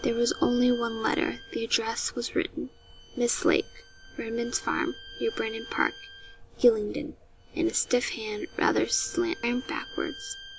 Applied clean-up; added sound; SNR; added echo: none; Bowed string instrument; 19 dB; none.